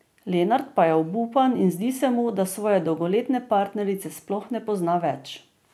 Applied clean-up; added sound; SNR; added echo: none; none; none; none.